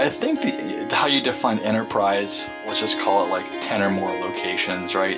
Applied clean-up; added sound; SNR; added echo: none; Harp; 7 dB; reverberation time 0.2 s.